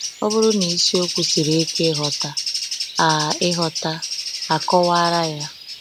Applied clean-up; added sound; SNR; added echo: none; Bird; 5 dB; none.